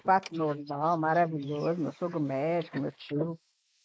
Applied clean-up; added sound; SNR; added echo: neural mask model Resemble Enhance denoiser.